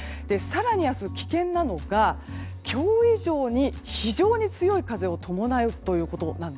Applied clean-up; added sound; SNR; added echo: none; none; none; none.